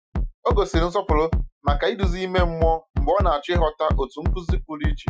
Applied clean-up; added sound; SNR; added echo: classical method Wiener filter.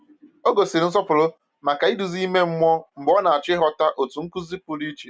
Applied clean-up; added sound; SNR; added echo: none; none; none; none.